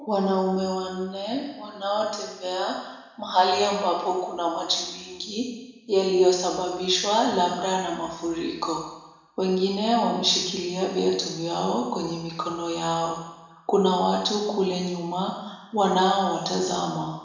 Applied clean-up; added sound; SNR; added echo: none; none; none; reverberation time 1.0 s.